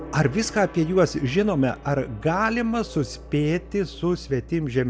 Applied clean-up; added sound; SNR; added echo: none; Gong + Musical instrument; 16 dB; none.